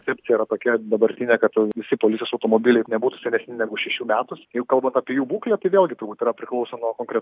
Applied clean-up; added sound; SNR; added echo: none; none; none; none.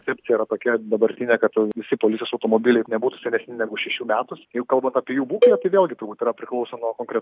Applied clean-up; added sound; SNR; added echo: none; Cowbell; 1 dB; none.